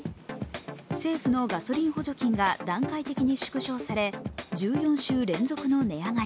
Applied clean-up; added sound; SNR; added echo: none; none; none; none.